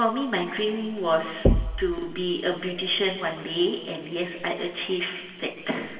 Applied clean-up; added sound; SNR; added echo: none; Knock; 1 dB; reverberation time 2.0 s.